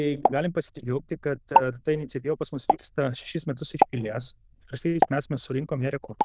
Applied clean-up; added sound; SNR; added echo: neural diffusion model UNIVERSE++.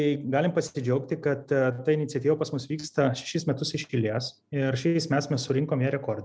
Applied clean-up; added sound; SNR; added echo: none; none; none; none.